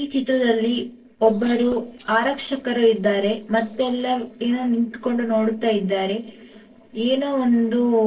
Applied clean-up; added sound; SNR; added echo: neural separator model SepFormer DNS4.